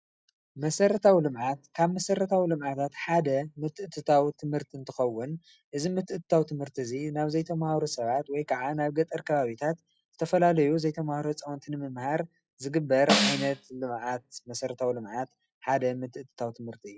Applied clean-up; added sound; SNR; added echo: classical method log-MMSE.